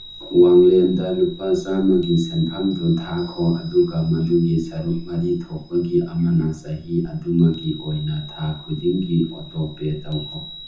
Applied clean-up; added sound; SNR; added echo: none; Chime; 19 dB; reverberation time 0.6 s.